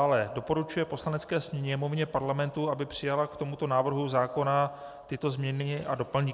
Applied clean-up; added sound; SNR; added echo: none; none; none; none.